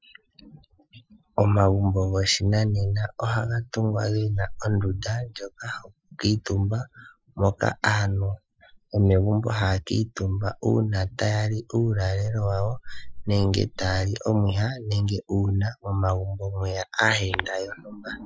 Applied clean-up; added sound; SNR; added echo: classical method Wiener filter.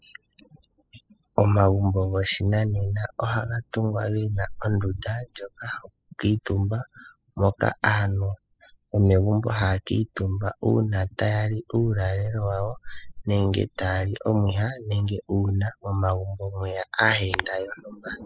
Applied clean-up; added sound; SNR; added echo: classical method spectral subtraction.